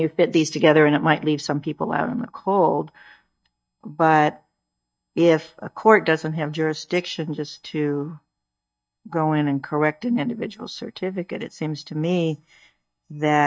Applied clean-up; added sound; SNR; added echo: neural mask model DeepFilterNet 3.